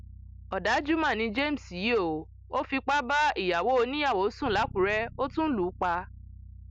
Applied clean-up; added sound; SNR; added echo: none; Bass guitar; 17 dB; none.